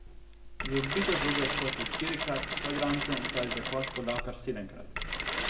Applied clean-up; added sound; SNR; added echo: none; Mechanisms; -3 dB; reverberation time 1.2 s.